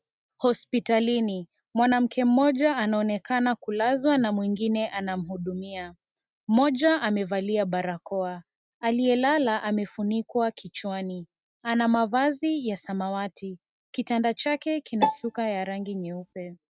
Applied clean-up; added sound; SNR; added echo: neural mask model RNNoise.